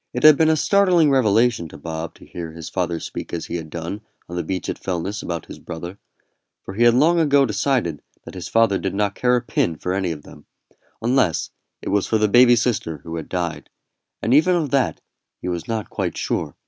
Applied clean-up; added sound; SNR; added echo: none; none; none; none.